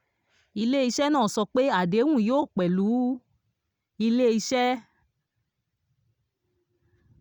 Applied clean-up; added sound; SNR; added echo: none; none; none; none.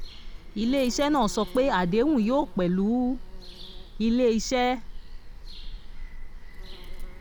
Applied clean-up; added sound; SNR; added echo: none; Bird vocalization, bird call, bird song; 10 dB; none.